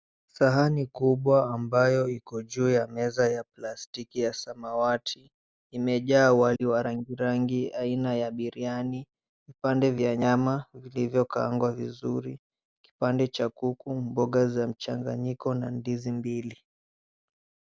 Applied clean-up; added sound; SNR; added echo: none; none; none; none.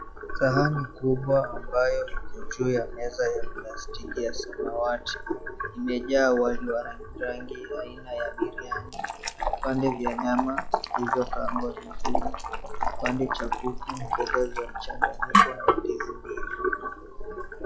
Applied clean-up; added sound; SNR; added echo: classical method log-MMSE.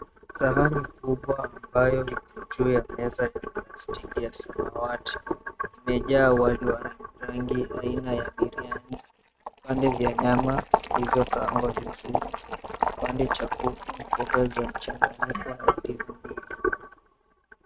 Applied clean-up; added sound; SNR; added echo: neural mask model RNNoise.